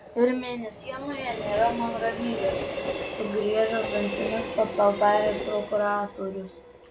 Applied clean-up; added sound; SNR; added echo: none; Train; 7 dB; none.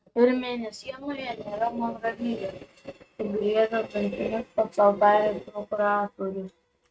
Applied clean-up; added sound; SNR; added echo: neural mask model RNNoise.